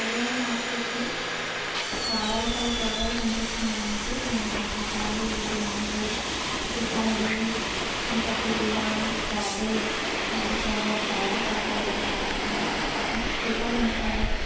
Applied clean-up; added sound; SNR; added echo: none; Subway, metro, underground; -3 dB; reverberation time 0.9 s.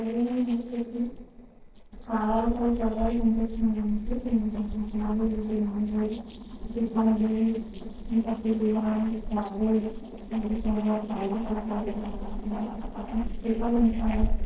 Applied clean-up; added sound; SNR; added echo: neural separator model SepFormer DNS4.